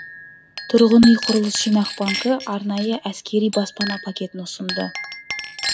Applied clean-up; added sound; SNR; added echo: none; Chink, clink; 10 dB; none.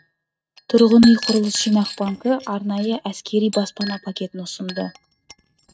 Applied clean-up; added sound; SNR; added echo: neural mask model RNNoise.